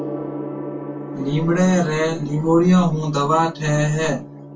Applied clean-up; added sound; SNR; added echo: none; Gong; 12 dB; reverberation time 0.1 s.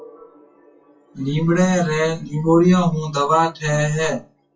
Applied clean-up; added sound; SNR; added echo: classical method WPE with log-MMSE.